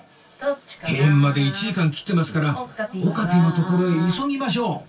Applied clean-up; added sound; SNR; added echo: none; none; none; reverberation time 0.1 s.